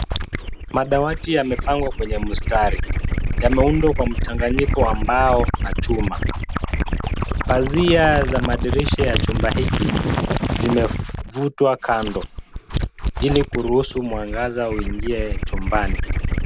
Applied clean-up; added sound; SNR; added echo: none; Gurgling / Liquid; 0 dB; none.